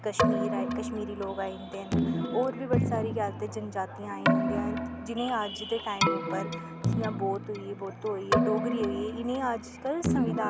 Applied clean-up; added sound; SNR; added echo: none; Keyboard (musical); -2 dB; none.